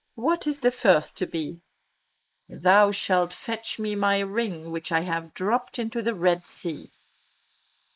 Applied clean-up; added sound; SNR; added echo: neural mask model Resemble Enhance denoiser.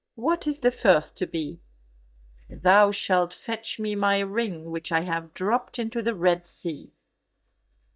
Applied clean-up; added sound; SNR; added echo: neural mask model DeepFilterNet 3.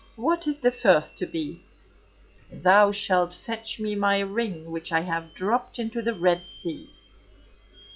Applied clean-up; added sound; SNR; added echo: classical method log-MMSE.